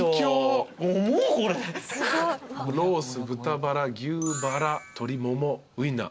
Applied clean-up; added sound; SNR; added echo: none; none; none; none.